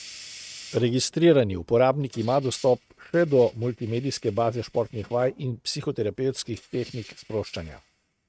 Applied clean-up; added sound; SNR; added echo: neural mask model RNNoise.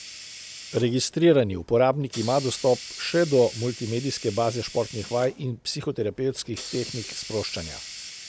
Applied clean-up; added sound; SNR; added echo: none; Hiss; 15 dB; none.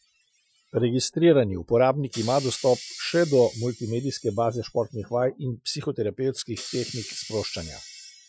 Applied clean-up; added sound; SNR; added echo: classical method Wiener filter.